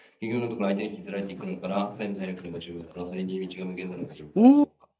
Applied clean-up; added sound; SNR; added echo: neural mask model DeepFilterNet 3.